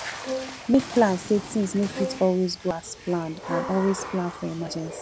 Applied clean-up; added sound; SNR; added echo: none; Brass instrument + Water / Splash, splatter; 9 dB; none.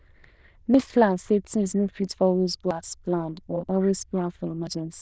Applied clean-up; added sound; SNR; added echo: neural diffusion model UNIVERSE++.